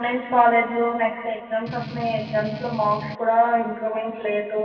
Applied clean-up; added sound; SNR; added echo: none; Strum; 11 dB; reverberation time 2.5 s.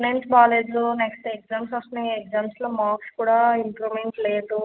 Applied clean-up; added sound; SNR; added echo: none; none; none; none.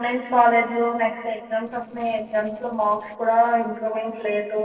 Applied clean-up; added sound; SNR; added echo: neural separator model SepFormer DNS4.